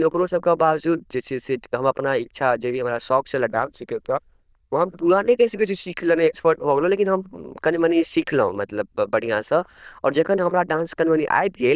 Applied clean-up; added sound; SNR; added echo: neural diffusion model UNIVERSE++.